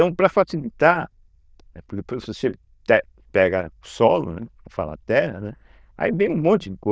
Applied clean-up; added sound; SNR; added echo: neural diffusion model UNIVERSE++.